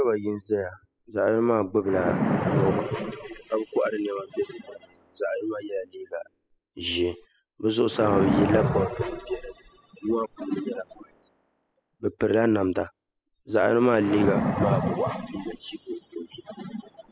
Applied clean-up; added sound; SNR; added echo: classical method spectral subtraction.